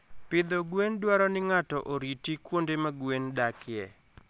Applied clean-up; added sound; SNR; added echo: none; none; none; none.